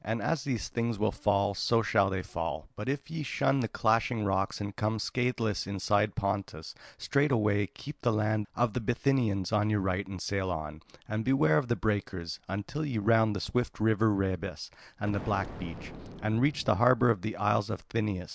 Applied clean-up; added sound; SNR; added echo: none; Explosion; 13 dB; none.